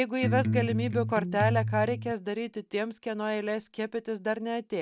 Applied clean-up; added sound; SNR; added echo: none; Electric guitar; 0 dB; none.